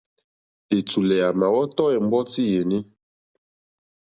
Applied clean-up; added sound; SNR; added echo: none; none; none; none.